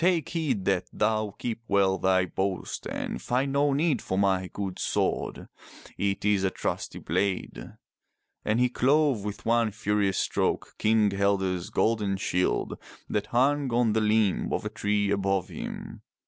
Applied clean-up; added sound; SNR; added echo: none; none; none; none.